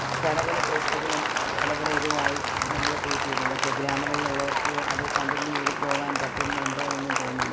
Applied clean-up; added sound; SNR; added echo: none; Applause; -4 dB; none.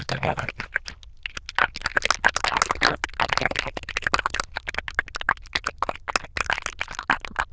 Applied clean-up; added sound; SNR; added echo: neural diffusion model UNIVERSE++.